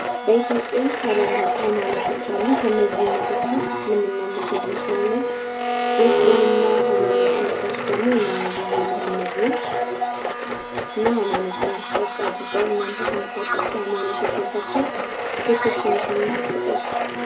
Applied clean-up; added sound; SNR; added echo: none; Domestic sounds, home sounds; 0 dB; reverberation time 0.3 s.